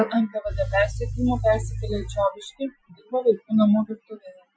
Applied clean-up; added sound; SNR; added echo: classical method Wiener filter.